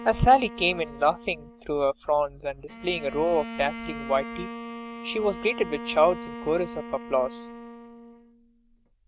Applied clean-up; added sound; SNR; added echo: none; Bowed string instrument; 12 dB; none.